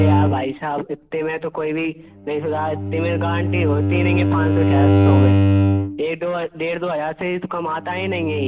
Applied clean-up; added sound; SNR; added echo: none; Bowed string instrument; -4 dB; none.